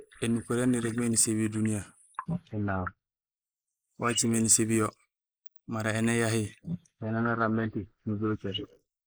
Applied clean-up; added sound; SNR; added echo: neural mask model Resemble Enhance denoiser.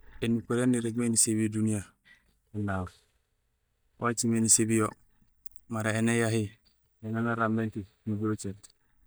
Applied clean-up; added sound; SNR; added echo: neural mask model DeepFilterNet 3.